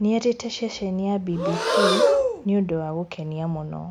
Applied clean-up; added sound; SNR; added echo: none; Breathing; 0 dB; none.